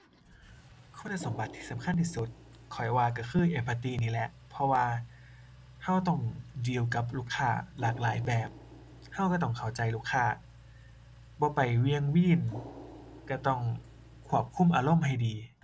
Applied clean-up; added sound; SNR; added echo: none; Water + Engine; 19 dB; none.